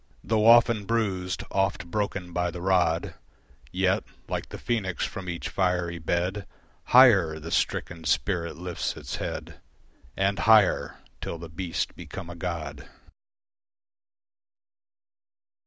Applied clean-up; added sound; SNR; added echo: none; none; none; none.